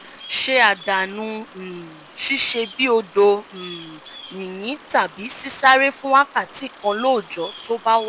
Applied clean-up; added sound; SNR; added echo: none; Bird vocalization, bird call, bird song + Bicycle; 19 dB; none.